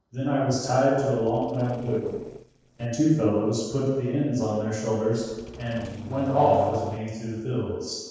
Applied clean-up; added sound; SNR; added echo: neural separator model SepFormer DNS4.